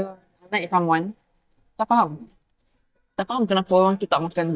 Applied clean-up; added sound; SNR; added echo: neural mask model DeepFilterNet 3.